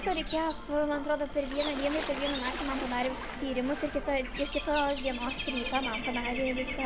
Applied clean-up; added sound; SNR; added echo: none; Bird / Dog + Water / Splash, splatter; 7 dB; none.